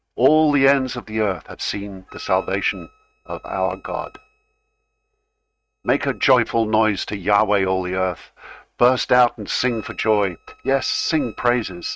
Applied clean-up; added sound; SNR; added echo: neural mask model RNNoise.